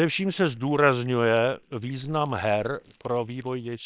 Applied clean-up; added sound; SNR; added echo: neural separator model SepFormer WHAM!.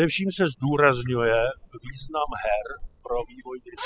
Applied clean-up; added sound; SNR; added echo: classical method spectral subtraction.